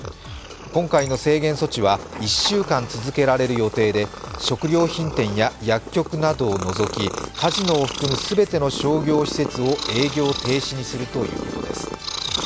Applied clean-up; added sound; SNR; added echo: none; Purr; 9 dB; none.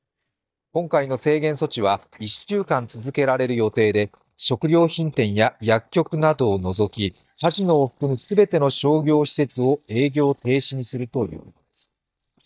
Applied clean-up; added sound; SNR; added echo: neural mask model DeepFilterNet 3.